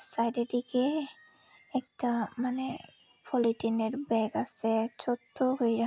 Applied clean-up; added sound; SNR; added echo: none; none; none; none.